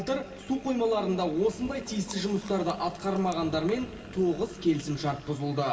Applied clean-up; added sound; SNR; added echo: none; Chewing, mastication; 20 dB; reverberation time 2.3 s.